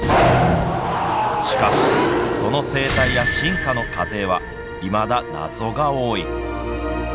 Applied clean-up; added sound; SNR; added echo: none; none; none; none.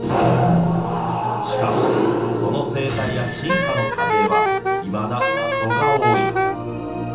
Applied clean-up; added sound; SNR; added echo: none; Wind instrument, woodwind instrument; -1 dB; reverberation time 0.8 s.